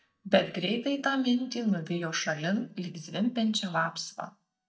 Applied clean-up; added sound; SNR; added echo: neural mask model DeepFilterNet 3.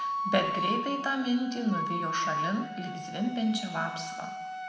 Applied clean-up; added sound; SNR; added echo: none; Wind instrument, woodwind instrument; 3 dB; reverberation time 1.1 s.